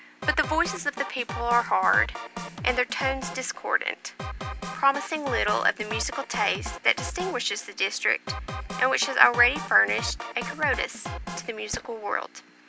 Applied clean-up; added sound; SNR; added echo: none; Drum kit + Tools; 9 dB; none.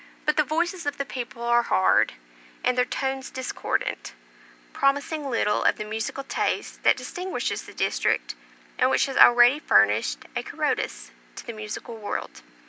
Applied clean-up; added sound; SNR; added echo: none; none; none; none.